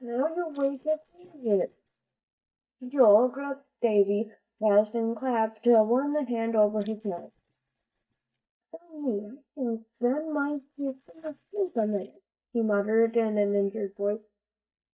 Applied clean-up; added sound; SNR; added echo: neural mask model DeepFilterNet 3.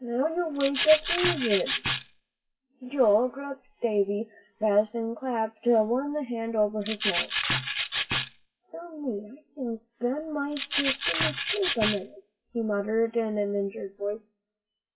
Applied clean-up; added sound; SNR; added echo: classical method WPE with log-MMSE.